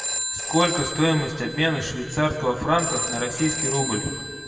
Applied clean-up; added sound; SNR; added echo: none; Telephone; 5 dB; reverberation time 2.0 s.